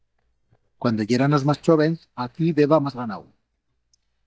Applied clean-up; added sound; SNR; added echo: neural mask model DeepFilterNet 3.